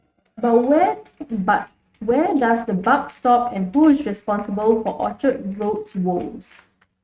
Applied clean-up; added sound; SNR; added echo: neural mask model RNNoise.